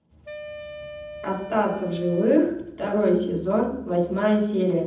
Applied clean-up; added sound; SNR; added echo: none; Wind instrument, woodwind instrument; 15 dB; reverberation time 0.8 s.